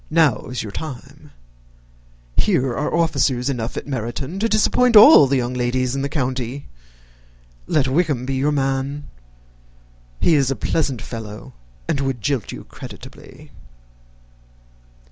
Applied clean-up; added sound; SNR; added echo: none; none; none; none.